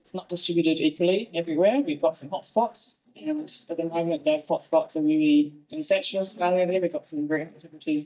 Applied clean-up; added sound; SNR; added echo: neural mask model DeepFilterNet 3.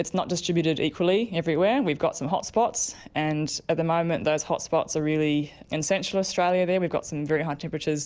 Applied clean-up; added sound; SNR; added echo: none; none; none; none.